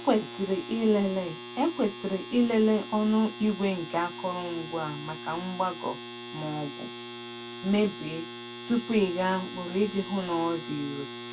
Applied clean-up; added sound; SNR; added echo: none; Domestic sounds, home sounds; 8 dB; reverberation time 0.2 s.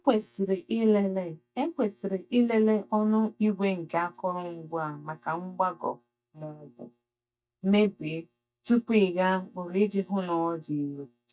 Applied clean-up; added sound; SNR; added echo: neural mask model DeepFilterNet 3.